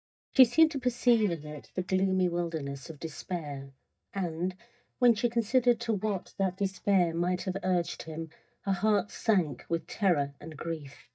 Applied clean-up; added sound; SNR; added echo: neural mask model DeepFilterNet 3.